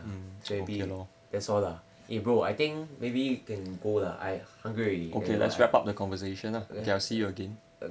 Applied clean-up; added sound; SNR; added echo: none; none; none; none.